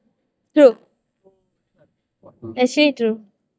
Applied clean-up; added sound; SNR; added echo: neural mask model DeepFilterNet 3.